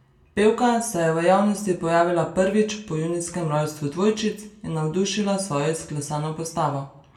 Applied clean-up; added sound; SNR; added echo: none; none; none; reverberation time 0.3 s.